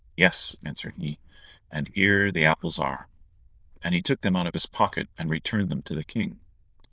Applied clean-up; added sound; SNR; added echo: neural diffusion model UNIVERSE++.